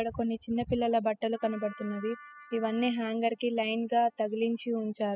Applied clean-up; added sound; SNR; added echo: classical method spectral subtraction.